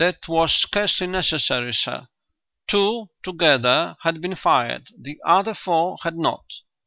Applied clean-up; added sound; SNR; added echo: none; none; none; none.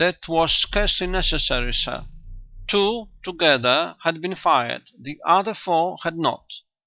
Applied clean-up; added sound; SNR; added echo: classical method log-MMSE.